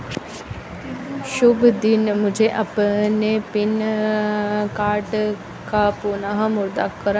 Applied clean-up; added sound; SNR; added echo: none; none; none; none.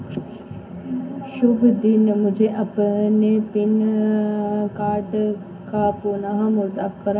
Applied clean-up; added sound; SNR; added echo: none; none; none; reverberation time 0.3 s.